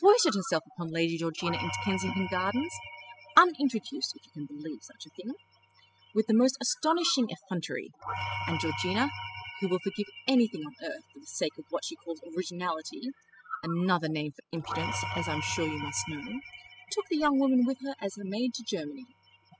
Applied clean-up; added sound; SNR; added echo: classical method spectral subtraction.